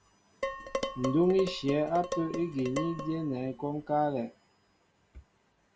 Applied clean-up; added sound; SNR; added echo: none; Dishes, pots, and pans; 7 dB; none.